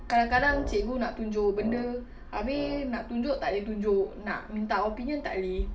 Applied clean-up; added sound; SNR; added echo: none; Wind instrument, woodwind instrument; 13 dB; reverberation time 0.4 s.